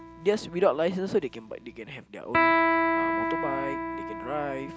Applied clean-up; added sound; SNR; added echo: none; Electric guitar; -2 dB; none.